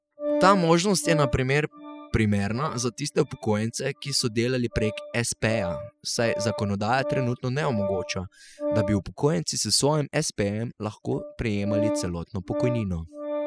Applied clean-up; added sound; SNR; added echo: classical method spectral subtraction.